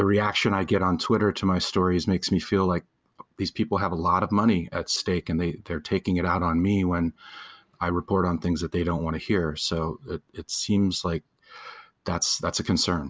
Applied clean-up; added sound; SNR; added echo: none; none; none; none.